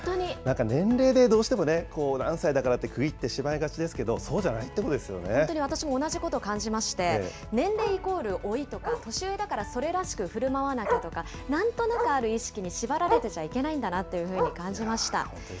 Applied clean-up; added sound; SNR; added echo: none; Bark; 10 dB; none.